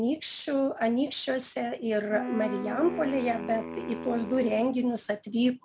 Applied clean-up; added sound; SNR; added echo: none; Wind instrument, woodwind instrument; 10 dB; none.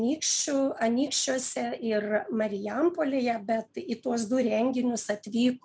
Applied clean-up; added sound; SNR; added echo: none; none; none; none.